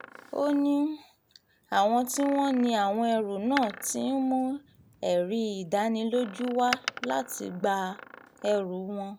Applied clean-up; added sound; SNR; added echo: none; Door; 15 dB; none.